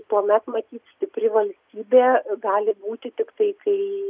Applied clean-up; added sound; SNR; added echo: none; none; none; none.